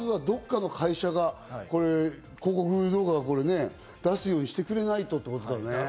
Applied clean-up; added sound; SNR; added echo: none; none; none; none.